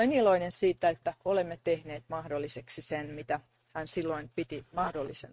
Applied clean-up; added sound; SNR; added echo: neural mask model RNNoise.